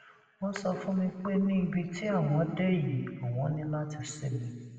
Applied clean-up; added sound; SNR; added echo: none; none; none; reverberation time 1.7 s.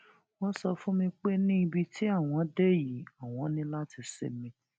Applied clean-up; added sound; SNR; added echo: none; none; none; none.